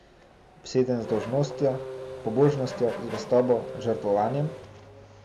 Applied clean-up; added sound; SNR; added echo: none; Race car, auto racing / Accelerating, revving, vroom; 12 dB; none.